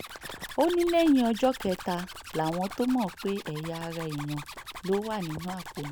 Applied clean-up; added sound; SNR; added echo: none; Zipper (clothing); 13 dB; none.